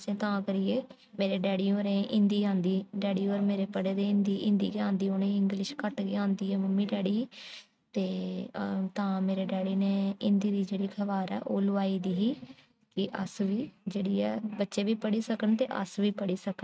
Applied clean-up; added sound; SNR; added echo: neural mask model RNNoise.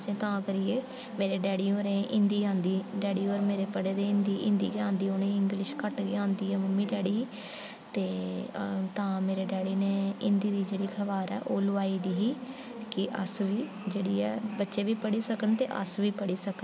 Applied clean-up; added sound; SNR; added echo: none; none; none; none.